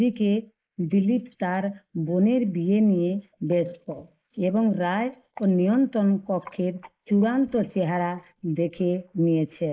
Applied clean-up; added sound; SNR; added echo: neural mask model Resemble Enhance denoiser.